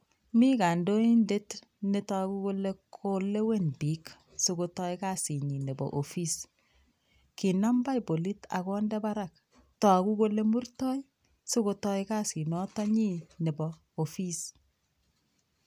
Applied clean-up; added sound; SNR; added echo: none; none; none; none.